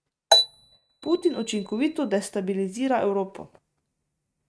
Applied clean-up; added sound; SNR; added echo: neural mask model RNNoise.